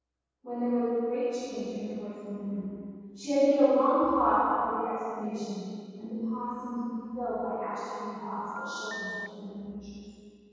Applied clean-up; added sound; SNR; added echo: none; Telephone; 10 dB; reverberation time 2.2 s.